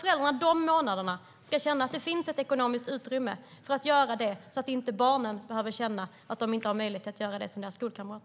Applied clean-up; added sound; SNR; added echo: none; none; none; none.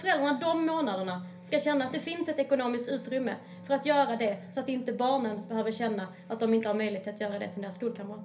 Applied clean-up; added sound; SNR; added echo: none; Wind instrument, woodwind instrument; 20 dB; reverberation time 0.3 s.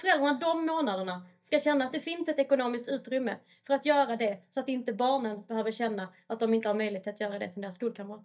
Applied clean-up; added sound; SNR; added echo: neural mask model DeepFilterNet 3.